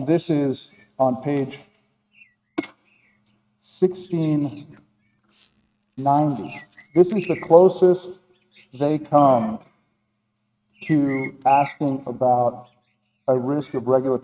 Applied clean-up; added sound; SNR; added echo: neural mask model RNNoise.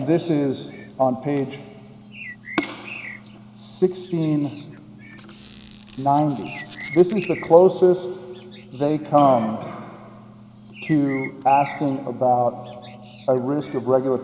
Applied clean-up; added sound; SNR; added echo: none; Squeak + Bird; 19 dB; none.